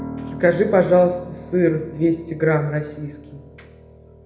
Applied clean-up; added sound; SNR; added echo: none; Piano; 15 dB; reverberation time 0.7 s.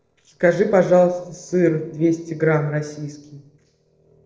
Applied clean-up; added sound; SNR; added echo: neural separator model SepFormer DNS4.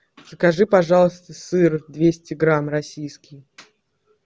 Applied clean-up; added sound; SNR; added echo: none; none; none; none.